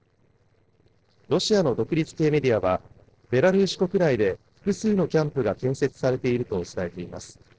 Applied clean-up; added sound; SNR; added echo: neural separator model SepFormer DNS4.